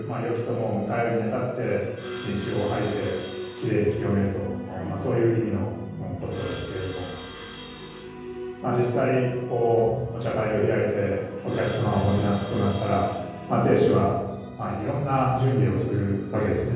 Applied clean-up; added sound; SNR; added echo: none; Sawing; 13 dB; reverberation time 1.3 s.